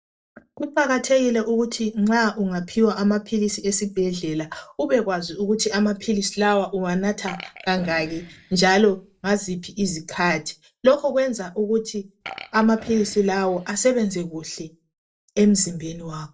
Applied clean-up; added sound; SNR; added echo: neural separator model SepFormer DNS4.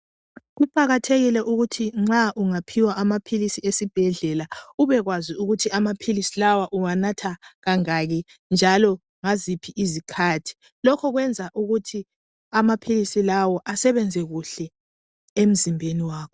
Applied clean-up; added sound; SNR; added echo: none; none; none; none.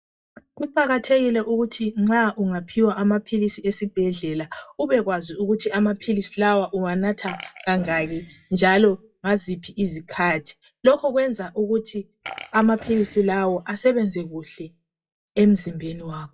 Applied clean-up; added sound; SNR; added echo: classical method WPE with log-MMSE.